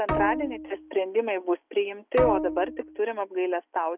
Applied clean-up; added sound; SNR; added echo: none; Bowed string instrument; 5 dB; none.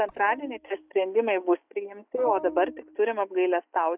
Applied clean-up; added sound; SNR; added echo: neural mask model DeepFilterNet 3.